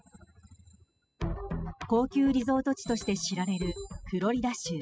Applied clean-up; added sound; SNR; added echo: classical method spectral subtraction.